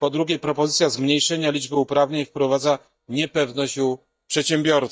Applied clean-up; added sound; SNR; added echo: neural mask model DeepFilterNet 3.